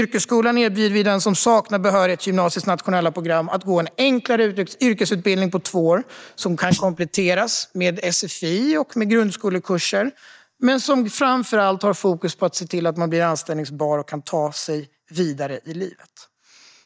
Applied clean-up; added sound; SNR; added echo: neural mask model DeepFilterNet 3.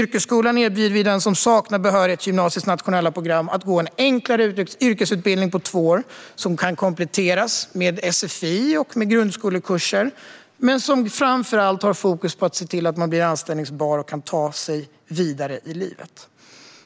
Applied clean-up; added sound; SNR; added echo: none; none; none; none.